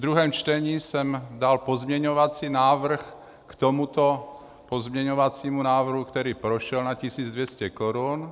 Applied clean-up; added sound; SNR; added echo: none; none; none; none.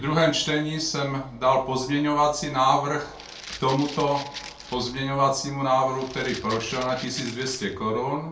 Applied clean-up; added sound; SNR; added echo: none; Rattle (instrument); 15 dB; reverberation time 0.3 s.